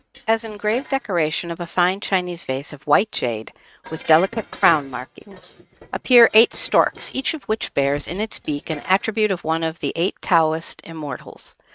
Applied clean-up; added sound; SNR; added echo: neural mask model RNNoise.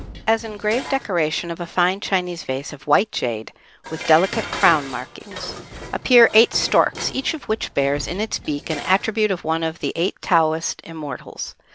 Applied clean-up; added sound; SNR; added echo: none; Dishes, pots, and pans; 15 dB; none.